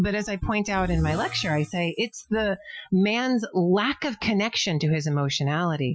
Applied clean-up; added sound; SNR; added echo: classical method Wiener filter.